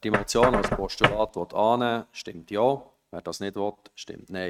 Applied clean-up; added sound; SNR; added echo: neural mask model RNNoise.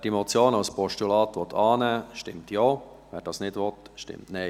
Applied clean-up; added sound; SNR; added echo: none; none; none; none.